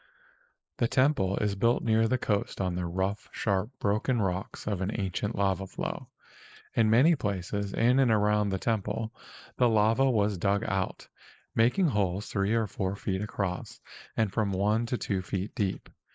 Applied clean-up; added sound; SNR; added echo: neural mask model Resemble Enhance denoiser.